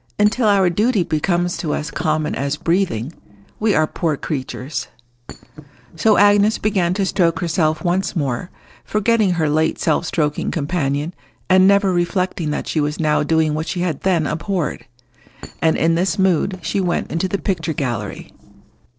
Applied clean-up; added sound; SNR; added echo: neural separator model SepFormer DNS4.